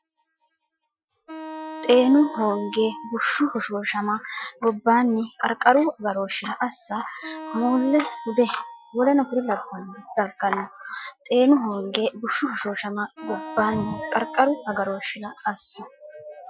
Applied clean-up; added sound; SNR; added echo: classical method Wiener filter.